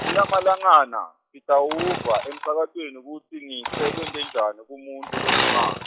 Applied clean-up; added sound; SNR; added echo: classical method log-MMSE.